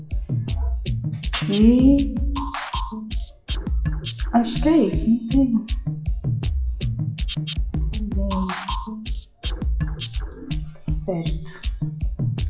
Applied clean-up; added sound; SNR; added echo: classical method WPE with log-MMSE.